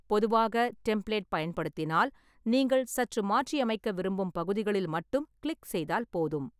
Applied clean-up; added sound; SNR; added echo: none; none; none; none.